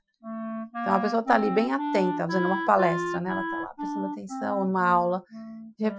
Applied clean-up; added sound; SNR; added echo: classical method Wiener filter.